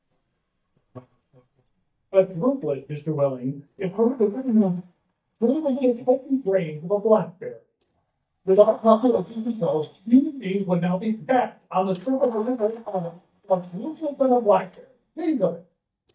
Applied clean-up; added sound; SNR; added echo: neural mask model DeepFilterNet 3.